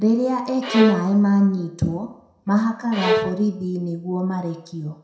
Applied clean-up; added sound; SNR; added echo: none; Bowed string instrument; 7 dB; reverberation time 0.6 s.